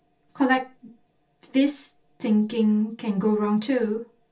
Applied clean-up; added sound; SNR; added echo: none; none; none; reverberation time 0.2 s.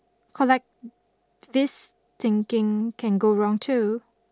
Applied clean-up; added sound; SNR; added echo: none; none; none; none.